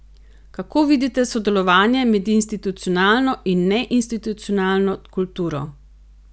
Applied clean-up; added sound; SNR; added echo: none; none; none; none.